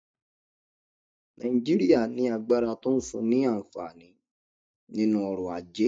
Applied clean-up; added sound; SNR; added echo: neural mask model DeepFilterNet 3.